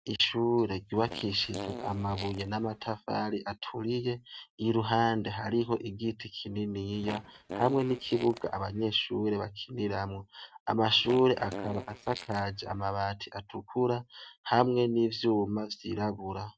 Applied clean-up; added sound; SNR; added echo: neural mask model RNNoise.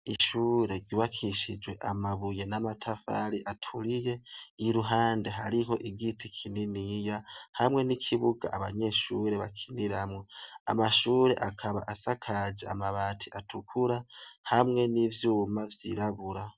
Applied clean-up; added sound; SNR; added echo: none; none; none; none.